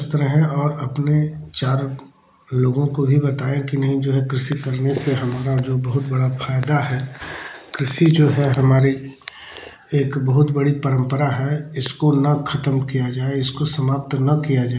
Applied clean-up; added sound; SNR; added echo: none; none; none; none.